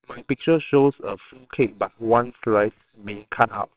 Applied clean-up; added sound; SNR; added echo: neural separator model SepFormer WHAMR!.